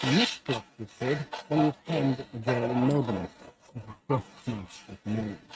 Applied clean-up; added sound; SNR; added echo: neural mask model RNNoise.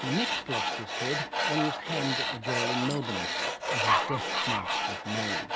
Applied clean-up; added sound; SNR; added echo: none; Dog + Tools; -4 dB; none.